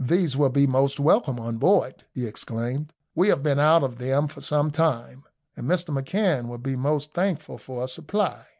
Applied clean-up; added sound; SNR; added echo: none; none; none; none.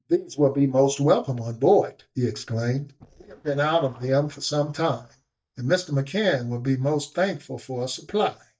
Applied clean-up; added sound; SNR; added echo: neural mask model DeepFilterNet 3.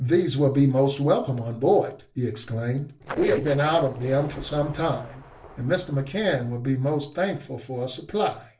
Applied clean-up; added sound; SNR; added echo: neural separator model SepFormer DNS4.